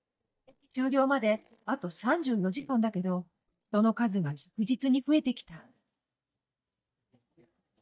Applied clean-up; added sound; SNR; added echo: neural mask model DeepFilterNet 3.